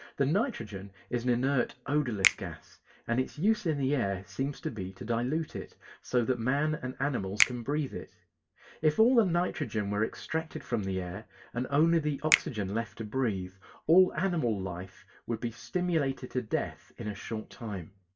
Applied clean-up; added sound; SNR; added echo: none; Finger snapping; 6 dB; reverberation time 0.1 s.